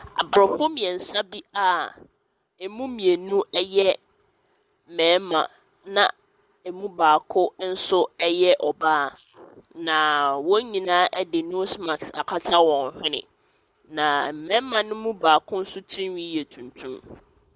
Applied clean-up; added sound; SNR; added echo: none; none; none; none.